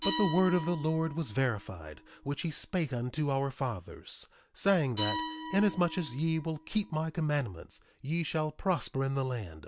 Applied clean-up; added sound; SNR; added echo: none; Glass; -3 dB; none.